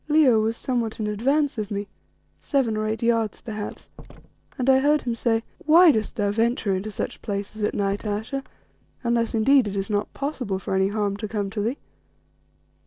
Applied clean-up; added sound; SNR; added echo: neural separator model SepFormer DNS4.